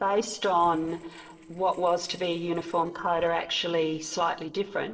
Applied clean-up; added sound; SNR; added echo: neural separator model SepFormer DNS4.